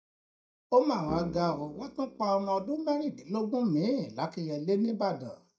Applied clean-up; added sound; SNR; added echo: neural mask model DeepFilterNet 3.